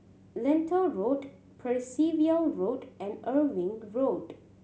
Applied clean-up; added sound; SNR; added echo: none; none; none; none.